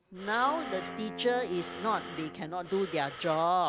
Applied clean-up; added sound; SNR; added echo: none; Wind instrument, woodwind instrument + Breathing; 11 dB; none.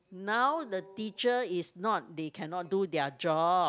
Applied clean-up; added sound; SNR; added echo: none; none; none; none.